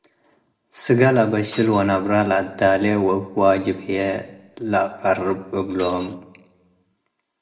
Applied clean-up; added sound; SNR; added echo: none; Shatter; 17 dB; reverberation time 0.8 s.